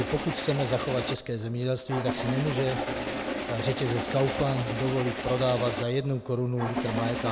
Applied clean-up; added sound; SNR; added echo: none; Engine starting; 4 dB; none.